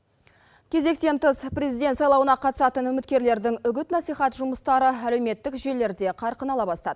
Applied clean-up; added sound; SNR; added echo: none; none; none; none.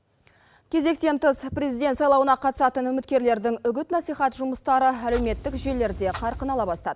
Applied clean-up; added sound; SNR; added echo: none; Clock; 11 dB; none.